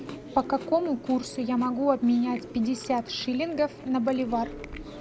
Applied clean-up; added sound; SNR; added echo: none; Chewing, mastication; 14 dB; none.